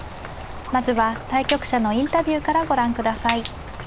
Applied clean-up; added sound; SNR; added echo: none; Rain; 9 dB; none.